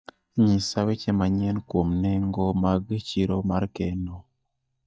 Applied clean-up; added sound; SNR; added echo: neural mask model DeepFilterNet 3.